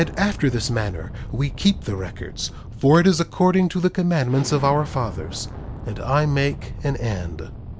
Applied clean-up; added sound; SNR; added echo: none; Explosion; 11 dB; none.